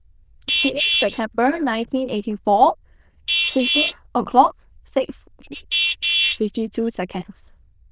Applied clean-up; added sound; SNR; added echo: neural diffusion model UNIVERSE++.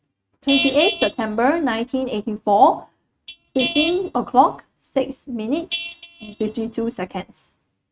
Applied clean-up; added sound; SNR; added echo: neural mask model RNNoise.